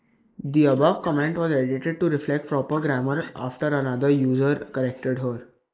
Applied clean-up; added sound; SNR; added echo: neural mask model Resemble Enhance denoiser.